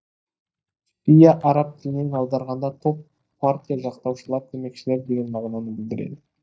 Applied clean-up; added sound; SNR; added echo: neural mask model DeepFilterNet 3.